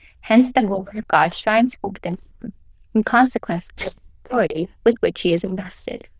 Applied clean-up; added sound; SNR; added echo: neural diffusion model UNIVERSE++.